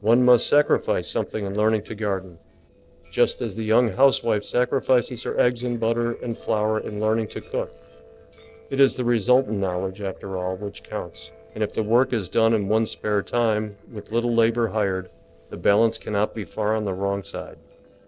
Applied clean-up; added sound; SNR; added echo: neural separator model SepFormer DNS4.